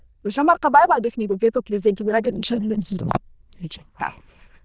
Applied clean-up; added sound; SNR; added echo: neural diffusion model UNIVERSE++.